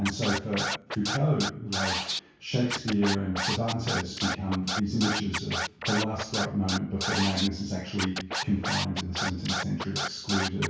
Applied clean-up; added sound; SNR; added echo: none; Scratching (performance technique); 4 dB; reverberation time 0.6 s.